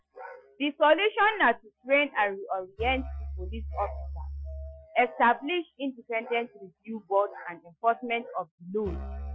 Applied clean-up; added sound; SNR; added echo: classical method Wiener filter.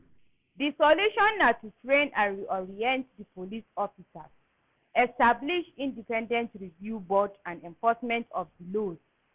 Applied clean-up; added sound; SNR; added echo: none; none; none; none.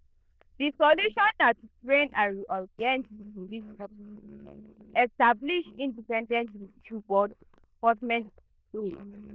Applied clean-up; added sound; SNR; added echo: neural diffusion model UNIVERSE++.